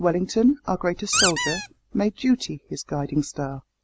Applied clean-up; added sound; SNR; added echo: none; Squeak; -1 dB; none.